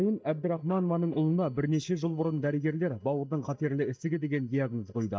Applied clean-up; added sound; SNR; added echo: neural mask model DeepFilterNet 3.